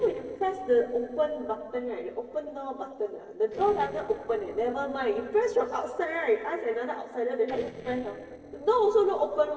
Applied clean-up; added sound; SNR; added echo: neural separator model SepFormer DNS4.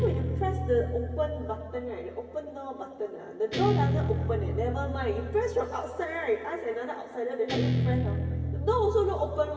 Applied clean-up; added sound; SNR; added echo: none; Guitar; 1 dB; reverberation time 2.3 s.